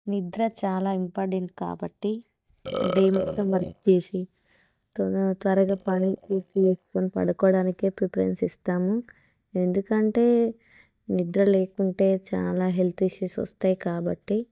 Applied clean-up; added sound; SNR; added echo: neural mask model DeepFilterNet 3.